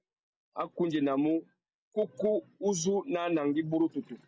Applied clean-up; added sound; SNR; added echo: none; none; none; none.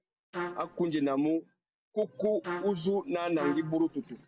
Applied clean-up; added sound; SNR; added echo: none; Trumpet; 9 dB; none.